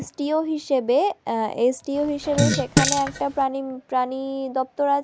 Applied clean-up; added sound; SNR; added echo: none; Fart; 0 dB; none.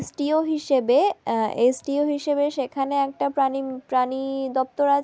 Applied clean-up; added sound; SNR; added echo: none; none; none; none.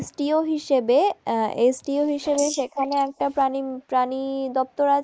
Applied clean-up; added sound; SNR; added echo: neural mask model Resemble Enhance denoiser.